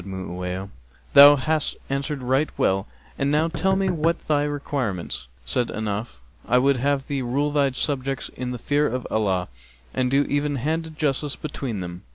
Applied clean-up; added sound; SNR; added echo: none; Knock; 10 dB; none.